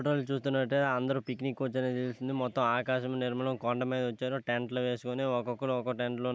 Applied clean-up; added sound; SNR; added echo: none; none; none; none.